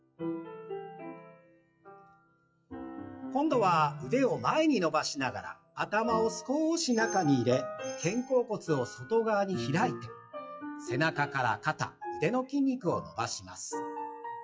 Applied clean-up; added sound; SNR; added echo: classical method WPE with log-MMSE.